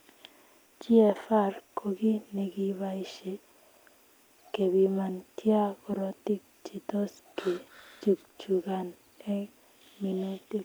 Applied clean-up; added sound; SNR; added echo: none; Breathing; 20 dB; none.